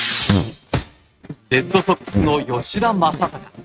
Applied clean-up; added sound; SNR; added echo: neural mask model RNNoise.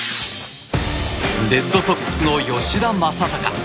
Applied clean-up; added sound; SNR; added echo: none; none; none; none.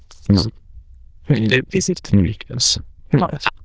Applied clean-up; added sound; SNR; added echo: neural diffusion model UNIVERSE++.